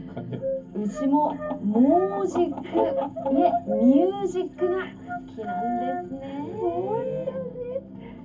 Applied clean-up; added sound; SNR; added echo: none; none; none; reverberation time 0.3 s.